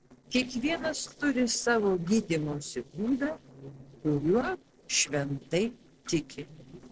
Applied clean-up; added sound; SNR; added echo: neural separator model SepFormer DNS4.